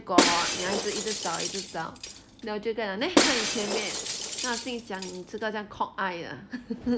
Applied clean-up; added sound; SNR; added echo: none; Shatter; -3 dB; none.